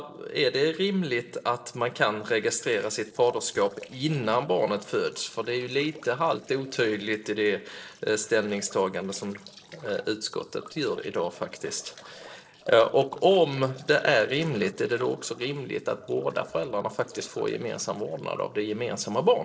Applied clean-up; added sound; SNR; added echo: neural separator model SepFormer DNS4.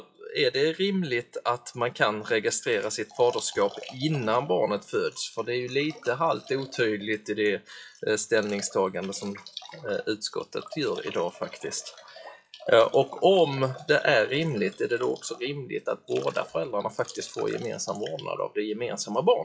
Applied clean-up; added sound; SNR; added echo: classical method WPE with log-MMSE.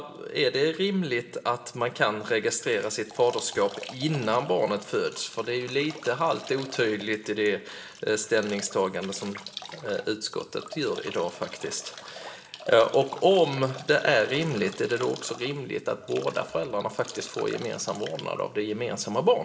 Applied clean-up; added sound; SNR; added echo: none; Drip / Trickle, dribble / Bathtub (filling or washing); 17 dB; reverberation time 0.7 s.